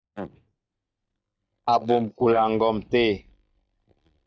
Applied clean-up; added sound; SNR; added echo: neural mask model DeepFilterNet 3.